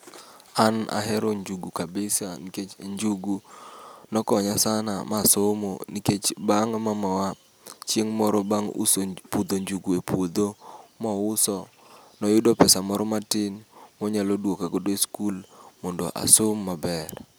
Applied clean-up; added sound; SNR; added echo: none; none; none; none.